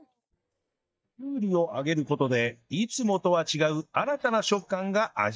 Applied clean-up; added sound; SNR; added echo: neural mask model DeepFilterNet 3.